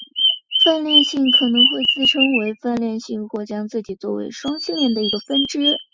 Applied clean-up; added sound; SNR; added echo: classical method spectral subtraction.